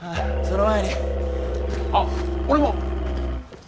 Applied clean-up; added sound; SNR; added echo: none; Musical instrument; -2 dB; none.